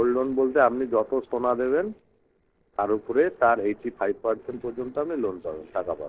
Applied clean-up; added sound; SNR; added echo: neural separator model SepFormer DNS4.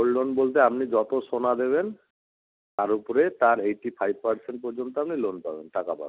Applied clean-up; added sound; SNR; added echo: none; none; none; none.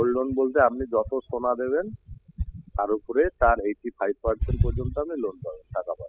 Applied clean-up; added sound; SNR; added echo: classical method spectral subtraction.